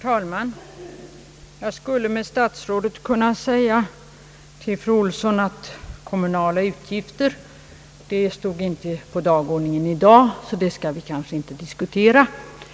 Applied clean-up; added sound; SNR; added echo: none; none; none; none.